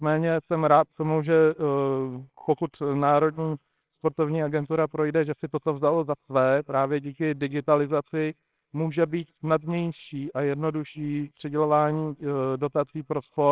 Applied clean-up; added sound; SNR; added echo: neural separator model SepFormer WHAMR!.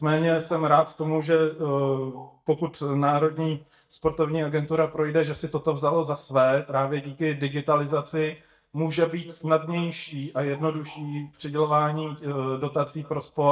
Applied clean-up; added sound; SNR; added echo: neural mask model DeepFilterNet 3.